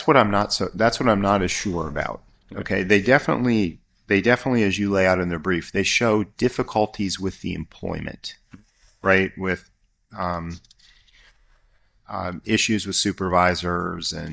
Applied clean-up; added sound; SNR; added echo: neural mask model DeepFilterNet 3.